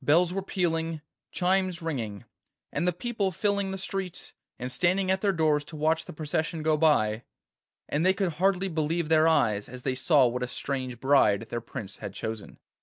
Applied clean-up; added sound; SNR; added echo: none; none; none; none.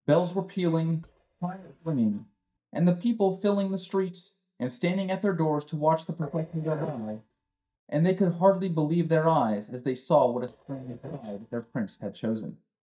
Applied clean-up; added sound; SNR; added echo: neural mask model DeepFilterNet 3.